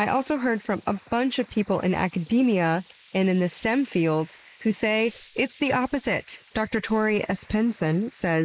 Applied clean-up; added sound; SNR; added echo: neural mask model Resemble Enhance denoiser.